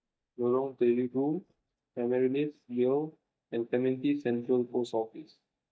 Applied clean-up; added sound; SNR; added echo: neural mask model DeepFilterNet 3.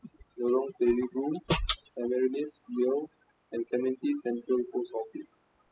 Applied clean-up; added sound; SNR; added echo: classical method spectral subtraction.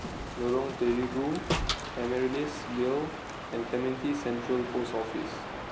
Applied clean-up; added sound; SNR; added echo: none; Crow + Slam; 5 dB; none.